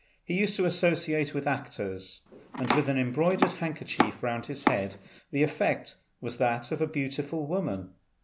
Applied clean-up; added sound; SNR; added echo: none; Domestic sounds, home sounds; 2 dB; none.